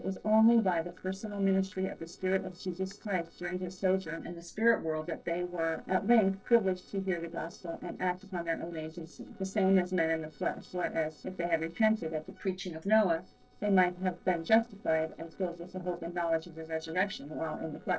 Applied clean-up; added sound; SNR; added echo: neural separator model SepFormer DNS4.